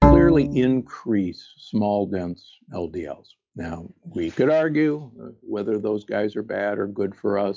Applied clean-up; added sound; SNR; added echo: classical method log-MMSE.